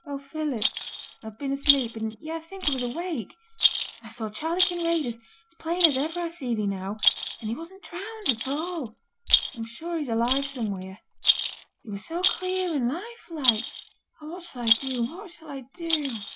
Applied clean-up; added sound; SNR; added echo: none; Rattle; -1 dB; none.